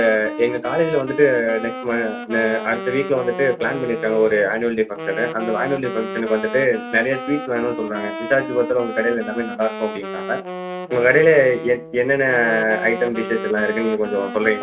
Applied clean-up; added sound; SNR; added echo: none; Wind instrument, woodwind instrument; 10 dB; reverberation time 0.2 s.